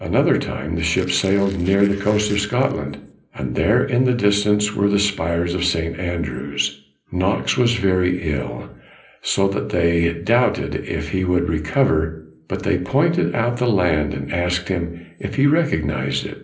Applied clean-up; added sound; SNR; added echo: neural separator model SepFormer DNS4.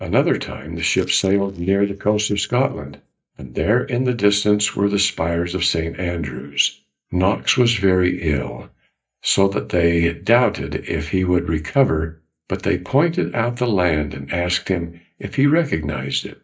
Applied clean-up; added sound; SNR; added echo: neural mask model DeepFilterNet 3.